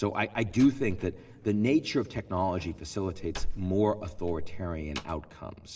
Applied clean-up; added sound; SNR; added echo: none; Slam; 9 dB; reverberation time 1.8 s.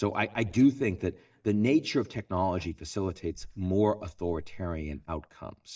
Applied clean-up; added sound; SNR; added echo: neural mask model DeepFilterNet 3.